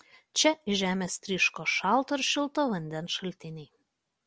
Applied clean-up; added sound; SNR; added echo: none; none; none; none.